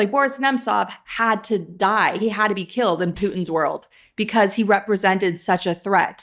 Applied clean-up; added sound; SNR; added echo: neural mask model DeepFilterNet 3.